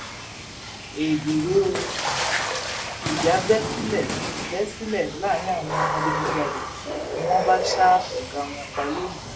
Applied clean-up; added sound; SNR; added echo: none; Water / Splash, splatter; 3 dB; reverberation time 0.2 s.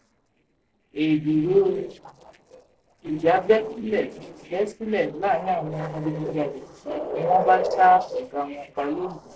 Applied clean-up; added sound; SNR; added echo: neural separator model SepFormer DNS4.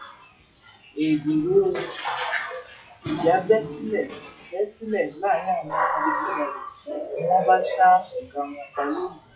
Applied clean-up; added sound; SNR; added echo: classical method WPE with log-MMSE.